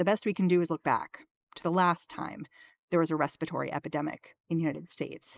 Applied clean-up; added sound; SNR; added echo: neural mask model Resemble Enhance denoiser.